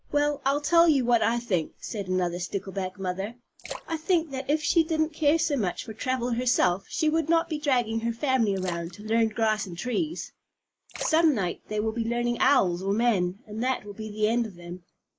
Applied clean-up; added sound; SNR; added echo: neural mask model Resemble Enhance denoiser.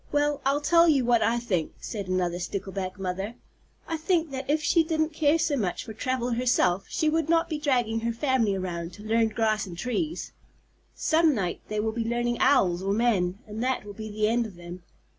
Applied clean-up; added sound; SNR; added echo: none; none; none; none.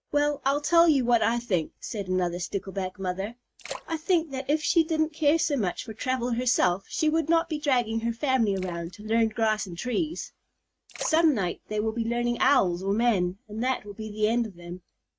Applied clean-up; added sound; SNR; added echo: neural mask model RNNoise.